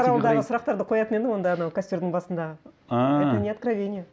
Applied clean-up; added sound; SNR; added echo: none; none; none; none.